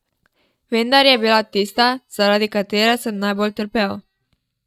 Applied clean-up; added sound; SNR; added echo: neural mask model DeepFilterNet 3.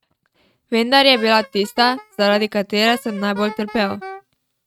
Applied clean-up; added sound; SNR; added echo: neural mask model RNNoise.